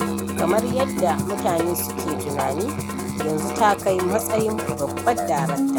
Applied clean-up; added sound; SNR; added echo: none; Musical instrument + Musical instrument; 2 dB; none.